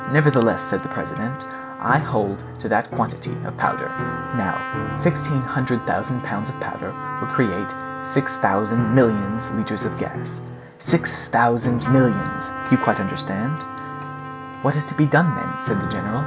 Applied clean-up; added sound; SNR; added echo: none; Piano + Trumpet; 7 dB; none.